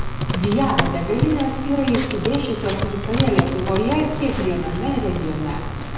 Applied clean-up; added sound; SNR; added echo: none; Computer keyboard; 2 dB; reverberation time 0.9 s.